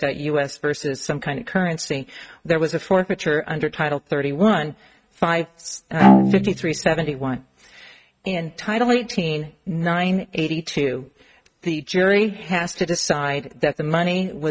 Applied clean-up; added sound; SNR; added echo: neural mask model RNNoise.